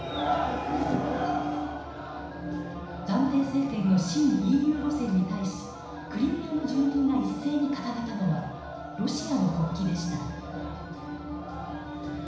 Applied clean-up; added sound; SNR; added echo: none; Telephone; 20 dB; reverberation time 1.0 s.